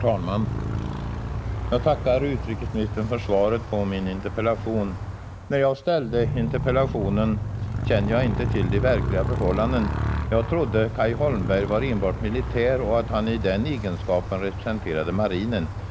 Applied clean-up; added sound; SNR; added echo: none; Motorcycle; 3 dB; none.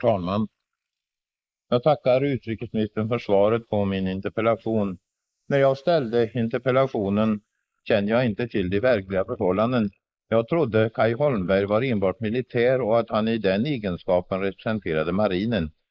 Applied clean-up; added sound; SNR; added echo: neural mask model Resemble Enhance denoiser.